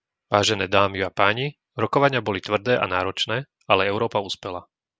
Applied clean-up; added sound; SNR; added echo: none; none; none; none.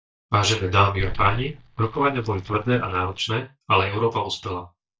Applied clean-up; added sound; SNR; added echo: neural mask model DeepFilterNet 3.